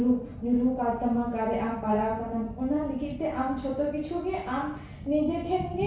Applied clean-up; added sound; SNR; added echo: none; Fire; 16 dB; reverberation time 0.6 s.